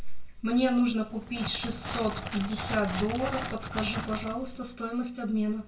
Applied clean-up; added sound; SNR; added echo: none; Crackle; 7 dB; reverberation time 0.3 s.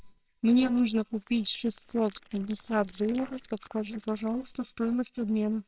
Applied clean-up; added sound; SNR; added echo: neural separator model SepFormer WHAMR!.